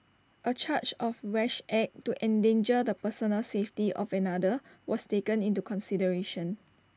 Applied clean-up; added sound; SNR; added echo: none; none; none; none.